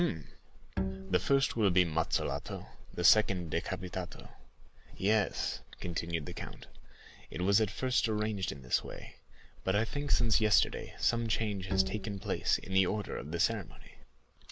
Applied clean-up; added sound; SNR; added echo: none; Bowed string instrument; 7 dB; none.